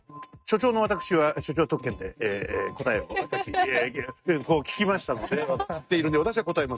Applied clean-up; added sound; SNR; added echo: neural mask model RNNoise.